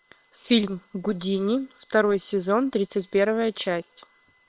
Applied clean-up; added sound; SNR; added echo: neural separator model SepFormer WHAM!.